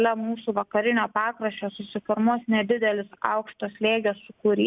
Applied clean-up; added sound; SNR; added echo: none; none; none; none.